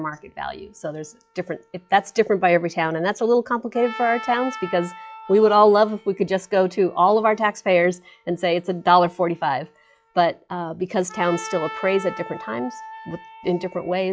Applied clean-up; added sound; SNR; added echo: classical method log-MMSE.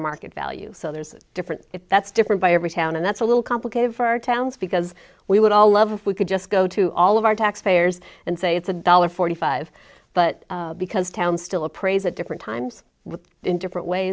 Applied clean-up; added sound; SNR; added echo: none; none; none; none.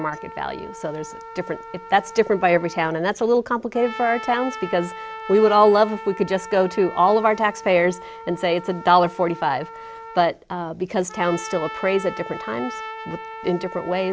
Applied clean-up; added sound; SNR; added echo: none; Trumpet; 14 dB; none.